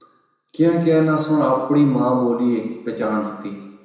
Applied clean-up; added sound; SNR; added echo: none; none; none; reverberation time 1.0 s.